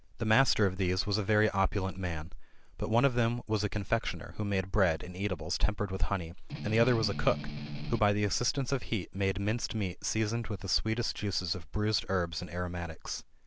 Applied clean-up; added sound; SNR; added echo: none; Strum; 8 dB; none.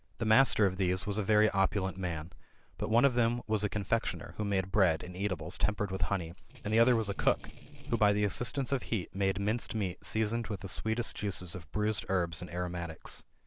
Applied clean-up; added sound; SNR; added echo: neural separator model SepFormer DNS4.